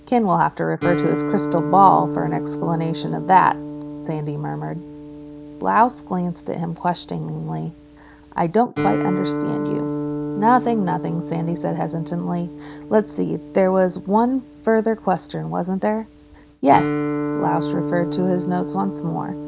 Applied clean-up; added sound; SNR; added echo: none; Guitar; 6 dB; none.